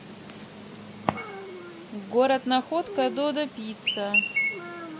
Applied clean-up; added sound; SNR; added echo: none; Chirp, tweet; 4 dB; none.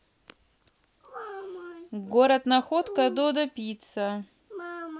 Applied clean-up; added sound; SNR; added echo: none; none; none; none.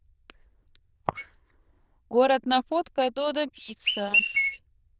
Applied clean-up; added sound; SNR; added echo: neural diffusion model UNIVERSE++.